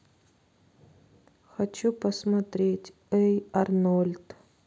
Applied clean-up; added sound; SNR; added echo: none; none; none; none.